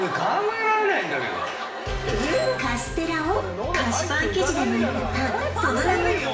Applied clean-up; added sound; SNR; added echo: none; none; none; reverberation time 0.7 s.